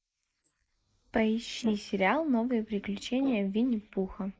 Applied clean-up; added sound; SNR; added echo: neural mask model Resemble Enhance denoiser.